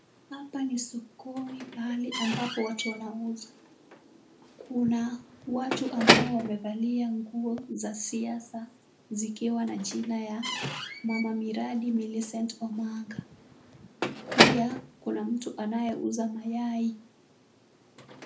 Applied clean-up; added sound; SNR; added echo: none; Squeak / Slam / Wood; 1 dB; reverberation time 0.3 s.